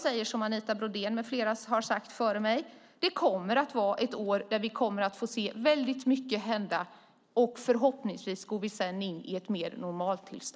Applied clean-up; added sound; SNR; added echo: none; none; none; none.